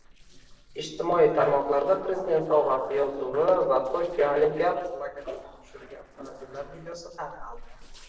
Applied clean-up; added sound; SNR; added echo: neural separator model SepFormer DNS4.